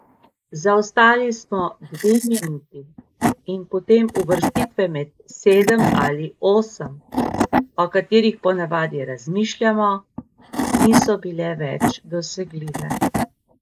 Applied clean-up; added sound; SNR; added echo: neural mask model Resemble Enhance denoiser.